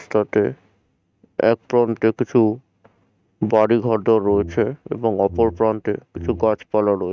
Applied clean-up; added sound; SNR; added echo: neural mask model RNNoise.